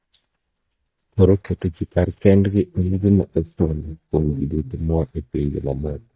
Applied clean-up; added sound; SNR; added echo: neural mask model DeepFilterNet 3.